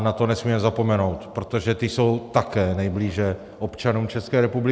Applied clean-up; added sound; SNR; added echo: none; none; none; none.